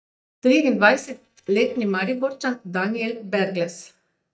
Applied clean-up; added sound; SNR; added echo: neural mask model DeepFilterNet 3.